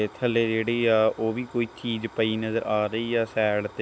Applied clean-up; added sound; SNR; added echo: none; none; none; none.